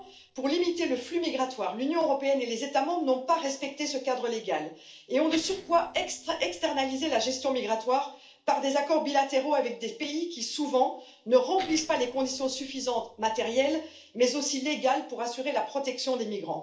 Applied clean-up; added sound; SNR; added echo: neural separator model SepFormer DNS4.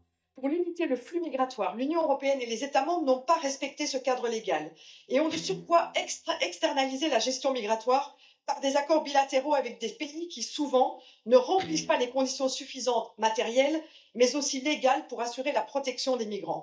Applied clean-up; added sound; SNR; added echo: neural mask model DeepFilterNet 3.